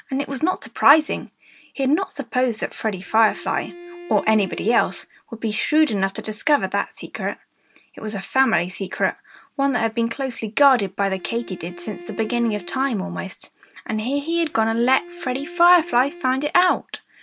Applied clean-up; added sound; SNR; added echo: none; Bowed string instrument; 17 dB; none.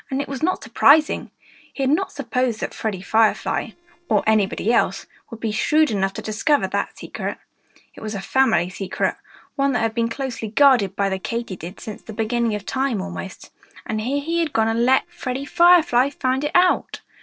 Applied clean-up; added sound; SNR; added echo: neural separator model SepFormer DNS4.